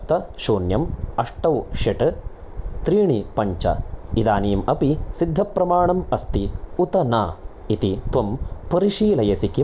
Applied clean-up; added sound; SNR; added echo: none; none; none; none.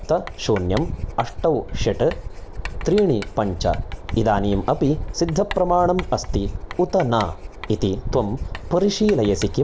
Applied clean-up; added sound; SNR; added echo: none; Writing; 15 dB; none.